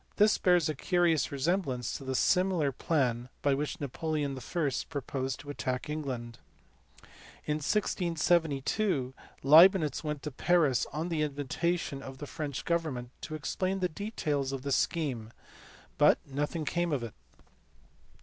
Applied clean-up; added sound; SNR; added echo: none; none; none; none.